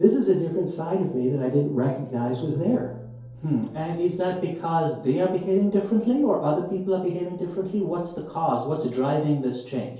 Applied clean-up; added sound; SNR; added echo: none; none; none; reverberation time 2.4 s.